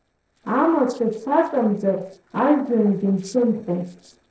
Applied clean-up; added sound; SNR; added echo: neural separator model SepFormer DNS4.